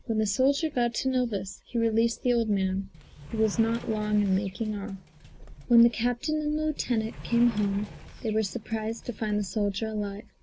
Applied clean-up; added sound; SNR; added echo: none; Sliding door; 17 dB; none.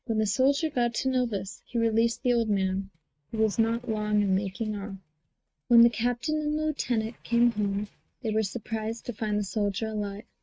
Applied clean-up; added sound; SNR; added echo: neural mask model RNNoise.